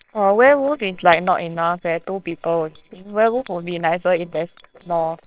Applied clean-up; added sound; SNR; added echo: neural separator model SepFormer WHAMR!.